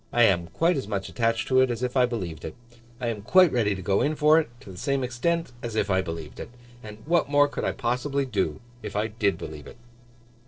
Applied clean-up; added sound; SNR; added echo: neural separator model SepFormer DNS4.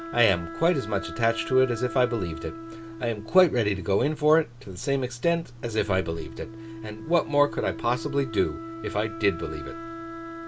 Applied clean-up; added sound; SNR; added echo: none; Wind instrument, woodwind instrument; 12 dB; none.